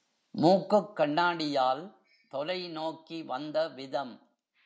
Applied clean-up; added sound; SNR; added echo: none; none; none; none.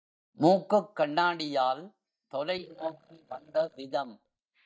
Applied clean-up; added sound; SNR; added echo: neural mask model DeepFilterNet 3.